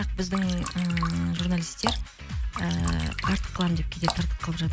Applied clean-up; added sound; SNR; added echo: none; Drip; 9 dB; none.